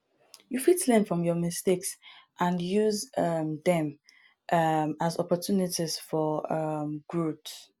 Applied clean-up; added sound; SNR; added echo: none; none; none; none.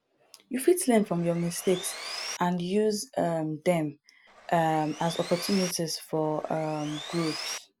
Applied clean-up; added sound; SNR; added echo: none; Sawing; 11 dB; none.